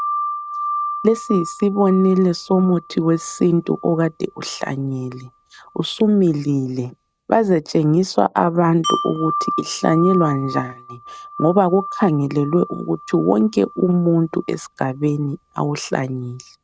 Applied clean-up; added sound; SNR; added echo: neural mask model RNNoise.